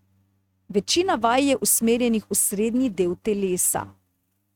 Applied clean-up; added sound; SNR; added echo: neural mask model RNNoise.